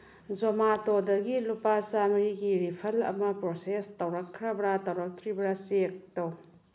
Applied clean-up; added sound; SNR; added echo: none; none; none; none.